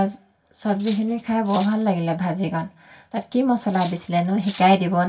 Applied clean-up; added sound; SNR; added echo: none; Cutlery, silverware; 10 dB; reverberation time 0.2 s.